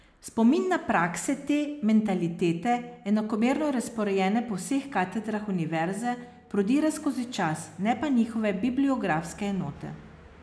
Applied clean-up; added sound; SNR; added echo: none; none; none; none.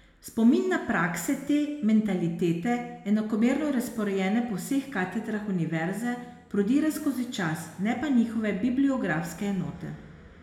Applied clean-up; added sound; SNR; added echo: none; none; none; reverberation time 0.9 s.